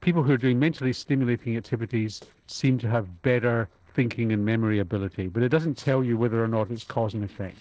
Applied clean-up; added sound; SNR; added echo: neural separator model SepFormer DNS4.